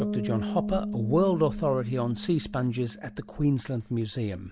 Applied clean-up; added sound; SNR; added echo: none; Bass guitar; 7 dB; none.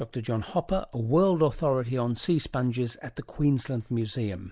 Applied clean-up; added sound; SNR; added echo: none; none; none; none.